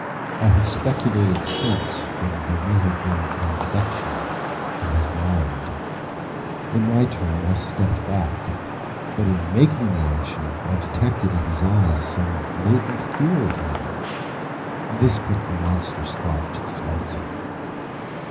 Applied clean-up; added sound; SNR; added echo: none; Traffic noise, roadway noise / Vehicle horn, car horn, honking; 6 dB; reverberation time 0.4 s.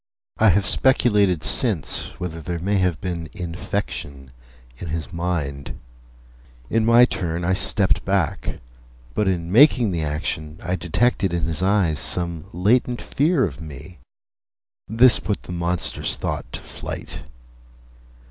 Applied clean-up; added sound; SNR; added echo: none; none; none; none.